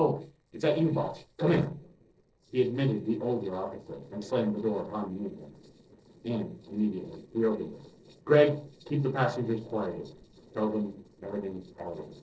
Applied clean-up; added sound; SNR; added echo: neural separator model SepFormer DNS4.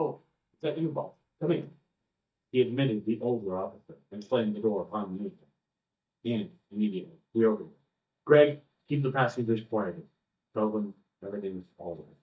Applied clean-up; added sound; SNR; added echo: neural mask model DeepFilterNet 3.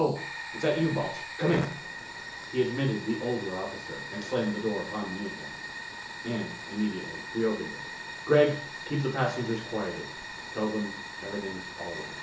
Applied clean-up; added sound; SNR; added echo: none; Fire; 9 dB; reverberation time 0.7 s.